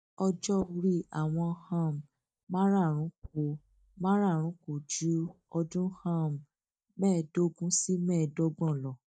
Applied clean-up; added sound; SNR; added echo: neural mask model DeepFilterNet 3.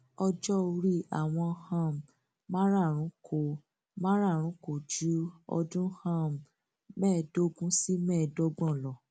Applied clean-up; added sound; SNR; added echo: none; none; none; none.